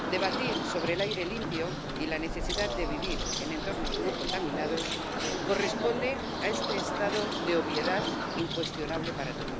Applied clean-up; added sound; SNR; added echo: none; Bird; -1 dB; none.